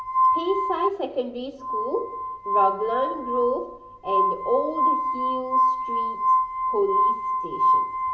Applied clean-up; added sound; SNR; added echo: none; Glass; -5 dB; reverberation time 0.6 s.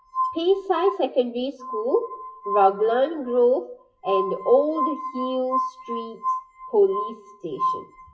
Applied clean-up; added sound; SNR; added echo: classical method WPE with log-MMSE.